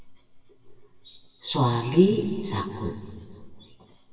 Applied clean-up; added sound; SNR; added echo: none; none; none; reverberation time 2.2 s.